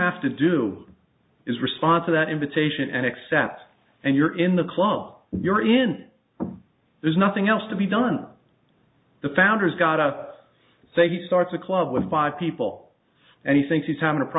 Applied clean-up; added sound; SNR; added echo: none; none; none; none.